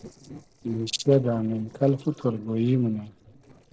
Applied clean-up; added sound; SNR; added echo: neural separator model SepFormer DNS4.